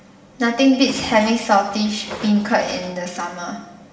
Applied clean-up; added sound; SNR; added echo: none; Train; 19 dB; reverberation time 1.0 s.